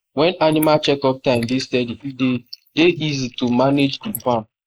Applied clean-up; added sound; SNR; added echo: neural mask model Resemble Enhance denoiser.